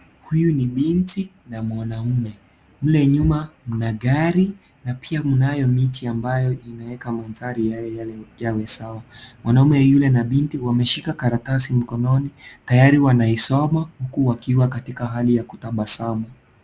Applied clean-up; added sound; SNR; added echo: none; none; none; none.